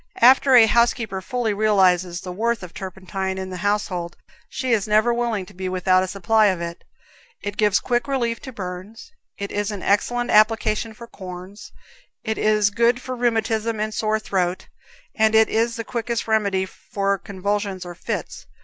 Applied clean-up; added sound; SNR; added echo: none; none; none; none.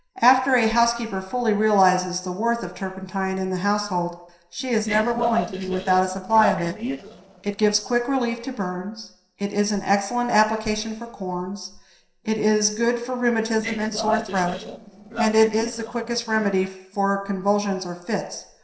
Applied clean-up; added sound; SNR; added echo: neural separator model SepFormer DNS4.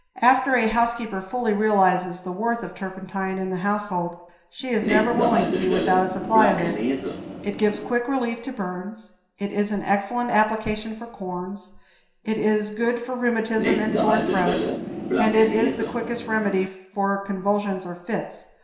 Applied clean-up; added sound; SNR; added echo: none; Train; 1 dB; reverberation time 0.7 s.